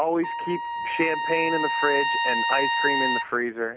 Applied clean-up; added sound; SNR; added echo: none; Trumpet; -1 dB; none.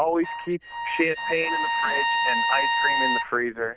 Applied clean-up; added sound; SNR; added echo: neural diffusion model UNIVERSE++.